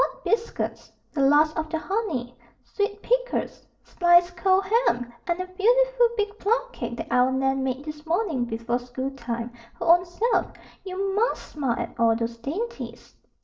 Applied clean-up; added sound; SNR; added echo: none; none; none; reverberation time 0.4 s.